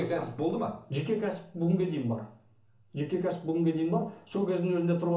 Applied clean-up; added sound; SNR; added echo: none; none; none; reverberation time 0.8 s.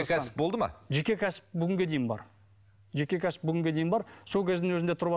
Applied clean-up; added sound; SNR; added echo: none; none; none; none.